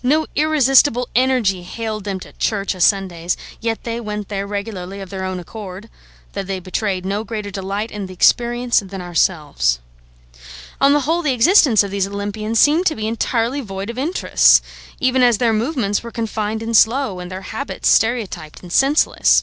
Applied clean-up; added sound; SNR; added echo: none; none; none; none.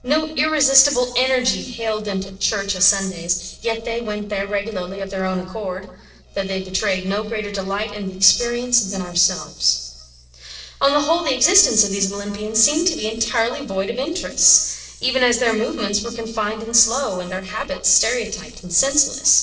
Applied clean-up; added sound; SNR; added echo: neural separator model SepFormer DNS4.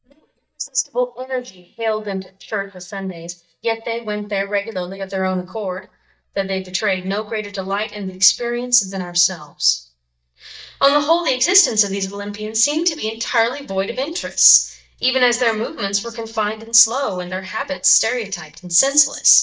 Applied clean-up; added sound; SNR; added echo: neural mask model DeepFilterNet 3.